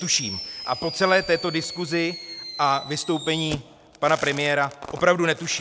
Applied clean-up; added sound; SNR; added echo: none; Fireworks; 12 dB; none.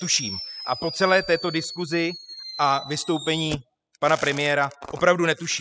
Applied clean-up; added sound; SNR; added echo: classical method spectral subtraction.